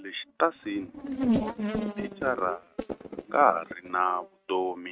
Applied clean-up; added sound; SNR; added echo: neural mask model RNNoise.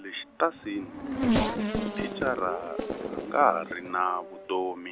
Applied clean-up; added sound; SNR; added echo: none; Race car, auto racing / Accelerating, revving, vroom; 2 dB; none.